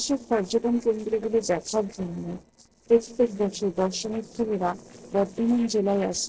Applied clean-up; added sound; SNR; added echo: neural separator model SepFormer DNS4.